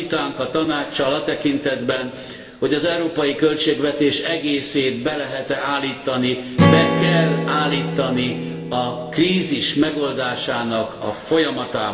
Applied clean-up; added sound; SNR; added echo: none; Strum; 5 dB; reverberation time 1.9 s.